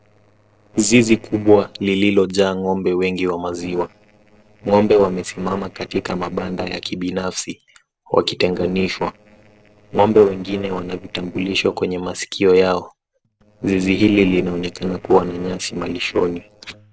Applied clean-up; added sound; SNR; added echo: neural separator model SepFormer DNS4.